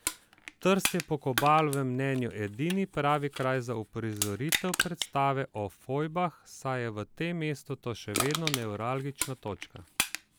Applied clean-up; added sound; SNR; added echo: none; Crushing; 7 dB; none.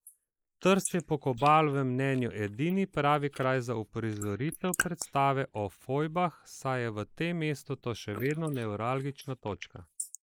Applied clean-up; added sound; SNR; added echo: neural mask model Resemble Enhance denoiser.